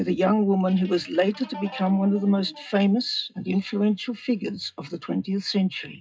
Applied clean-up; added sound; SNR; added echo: classical method WPE with log-MMSE.